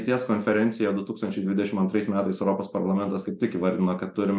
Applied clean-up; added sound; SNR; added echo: none; none; none; none.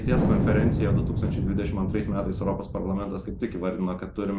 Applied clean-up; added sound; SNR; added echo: none; Wind; -2 dB; none.